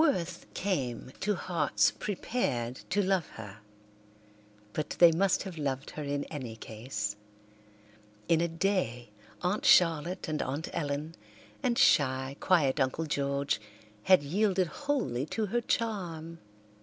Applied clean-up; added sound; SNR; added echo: none; none; none; none.